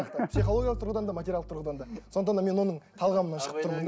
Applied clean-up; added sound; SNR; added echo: none; Bowed string instrument; 8 dB; none.